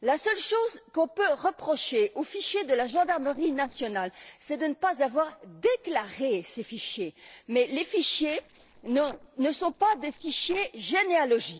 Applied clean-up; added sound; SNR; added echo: neural separator model SepFormer DNS4.